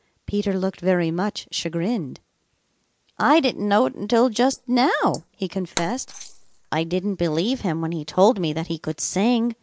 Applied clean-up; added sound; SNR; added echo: neural mask model Resemble Enhance denoiser.